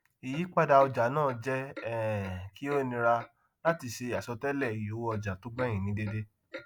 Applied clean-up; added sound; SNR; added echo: none; Clock; 19 dB; none.